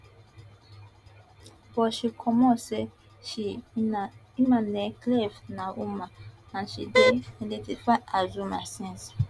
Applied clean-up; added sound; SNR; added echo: none; Wind instrument, woodwind instrument; -5 dB; none.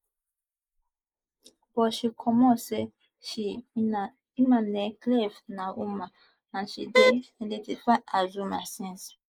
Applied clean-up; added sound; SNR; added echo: neural mask model Resemble Enhance denoiser.